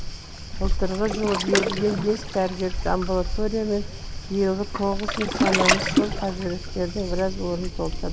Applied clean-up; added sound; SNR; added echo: none; Waves, surf; 0 dB; none.